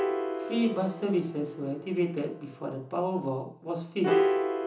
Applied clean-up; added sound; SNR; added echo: none; Piano; 1 dB; reverberation time 0.7 s.